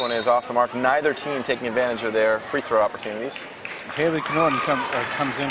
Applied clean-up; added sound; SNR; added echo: none; none; none; none.